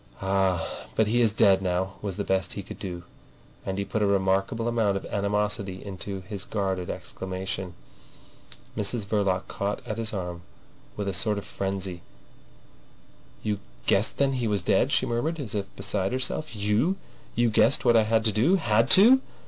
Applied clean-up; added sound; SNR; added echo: none; none; none; none.